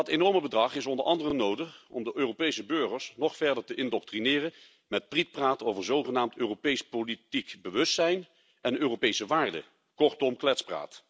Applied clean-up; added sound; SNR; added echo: none; none; none; none.